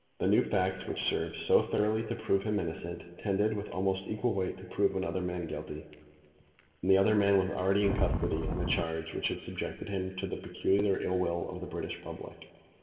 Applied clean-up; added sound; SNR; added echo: none; Wind; 0 dB; reverberation time 1.7 s.